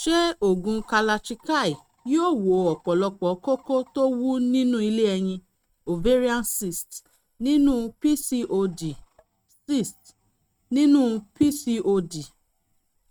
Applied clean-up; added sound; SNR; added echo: neural mask model RNNoise.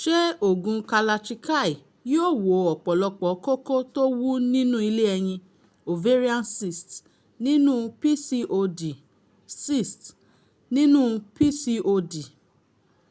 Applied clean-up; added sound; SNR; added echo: none; none; none; none.